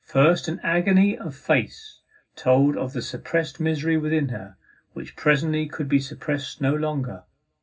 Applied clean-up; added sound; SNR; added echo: none; none; none; reverberation time 0.4 s.